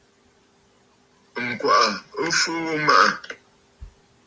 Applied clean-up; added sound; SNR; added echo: none; none; none; none.